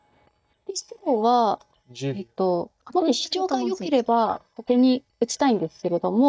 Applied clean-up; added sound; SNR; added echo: neural mask model DeepFilterNet 3.